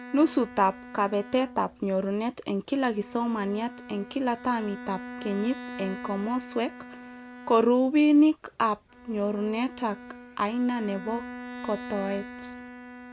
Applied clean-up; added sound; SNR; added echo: none; Bowed string instrument; 15 dB; none.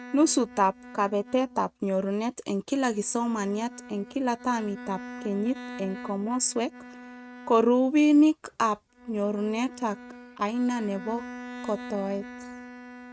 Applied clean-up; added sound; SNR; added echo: neural mask model RNNoise.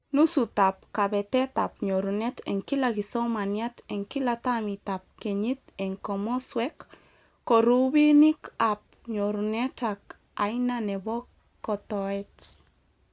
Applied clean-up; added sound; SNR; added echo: none; none; none; none.